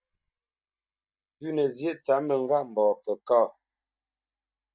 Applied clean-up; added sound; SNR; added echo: neural mask model DeepFilterNet 3.